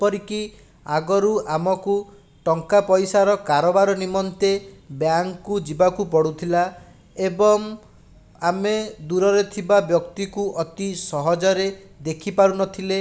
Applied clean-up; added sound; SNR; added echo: none; none; none; none.